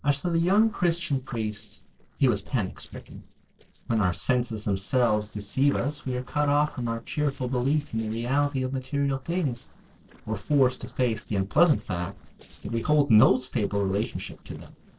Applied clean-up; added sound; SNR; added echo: neural separator model SepFormer DNS4.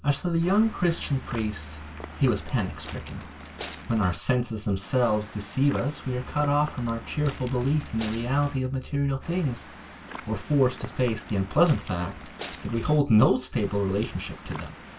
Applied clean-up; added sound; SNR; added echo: none; Waves, surf / Wind; 17 dB; reverberation time 0.1 s.